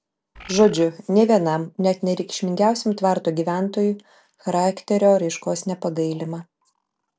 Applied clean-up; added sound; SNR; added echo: none; Bird; 19 dB; none.